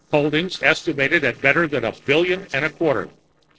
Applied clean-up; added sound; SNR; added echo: neural separator model SepFormer DNS4.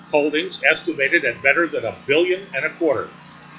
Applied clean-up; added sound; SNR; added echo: classical method log-MMSE.